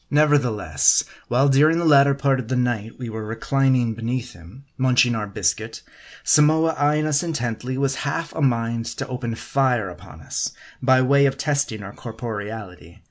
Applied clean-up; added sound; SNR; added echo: none; none; none; none.